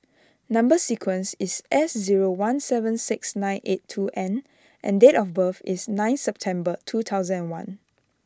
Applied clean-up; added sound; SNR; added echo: none; none; none; none.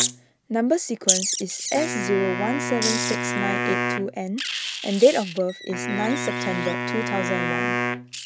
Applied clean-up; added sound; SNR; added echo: none; Wild animals + Wind instrument, woodwind instrument; 1 dB; none.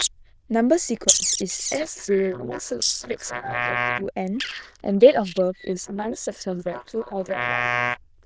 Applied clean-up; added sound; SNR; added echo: neural diffusion model UNIVERSE++.